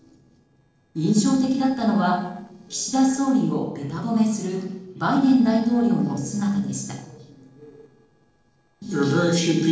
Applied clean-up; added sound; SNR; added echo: neural separator model SepFormer DNS4.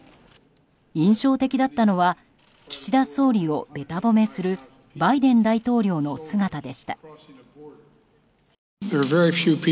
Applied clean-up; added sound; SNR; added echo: none; none; none; none.